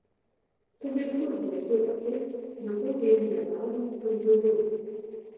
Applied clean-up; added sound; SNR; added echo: neural separator model SepFormer DNS4.